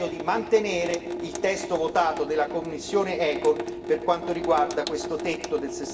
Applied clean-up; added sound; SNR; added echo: none; Sink (filling or washing) / Water tap, faucet; 8 dB; reverberation time 1.6 s.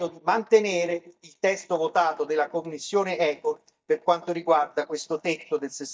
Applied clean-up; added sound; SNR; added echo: neural mask model DeepFilterNet 3.